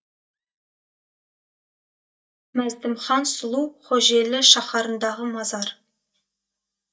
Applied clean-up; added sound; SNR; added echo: neural mask model DeepFilterNet 3.